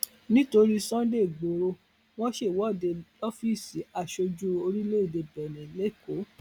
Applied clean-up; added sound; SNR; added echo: none; none; none; none.